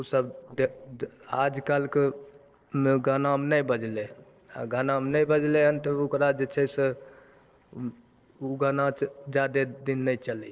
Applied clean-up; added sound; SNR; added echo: neural separator model SepFormer DNS4.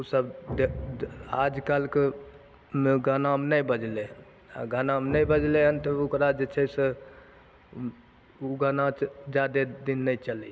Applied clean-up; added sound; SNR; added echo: none; Explosion; 15 dB; none.